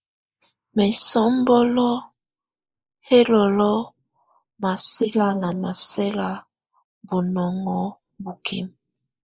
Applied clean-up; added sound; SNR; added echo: neural mask model Resemble Enhance denoiser.